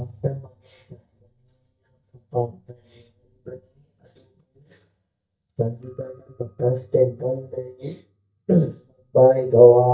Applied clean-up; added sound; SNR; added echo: neural mask model DeepFilterNet 3.